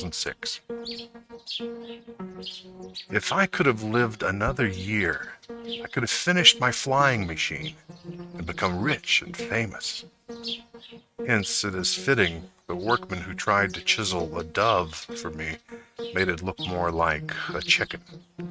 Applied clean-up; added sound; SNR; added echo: neural mask model RNNoise.